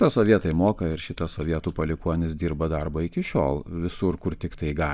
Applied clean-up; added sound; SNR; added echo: neural mask model Resemble Enhance denoiser.